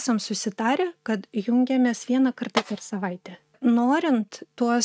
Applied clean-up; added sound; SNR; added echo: neural mask model RNNoise.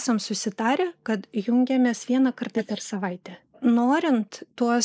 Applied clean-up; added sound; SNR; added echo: neural mask model Resemble Enhance denoiser.